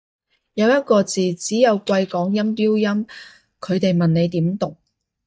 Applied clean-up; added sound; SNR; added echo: neural mask model DeepFilterNet 3.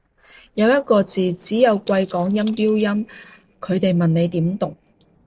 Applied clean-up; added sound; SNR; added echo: neural separator model SepFormer DNS4.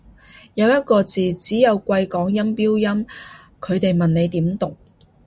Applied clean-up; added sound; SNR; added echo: none; none; none; none.